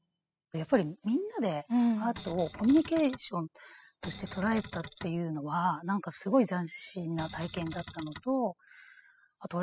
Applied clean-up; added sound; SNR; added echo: classical method spectral subtraction.